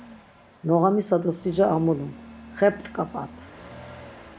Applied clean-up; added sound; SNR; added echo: none; Engine starting / Accelerating, revving, vroom / Motor vehicle (road); 19 dB; none.